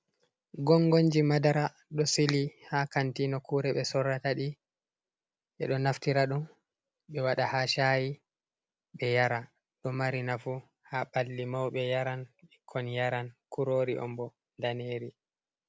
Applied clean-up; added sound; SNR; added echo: none; none; none; none.